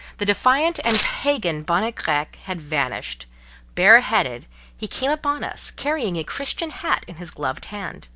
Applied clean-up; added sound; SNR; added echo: none; Tearing; 6 dB; none.